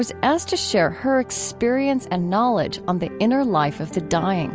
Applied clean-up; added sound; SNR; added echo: none; none; none; none.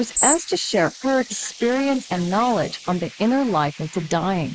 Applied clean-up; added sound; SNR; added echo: neural mask model Resemble Enhance denoiser.